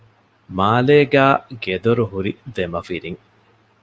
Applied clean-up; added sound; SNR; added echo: none; none; none; none.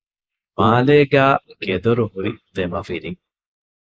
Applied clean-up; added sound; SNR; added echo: neural mask model Resemble Enhance denoiser.